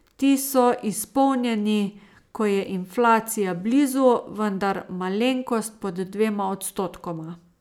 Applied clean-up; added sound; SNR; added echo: none; none; none; none.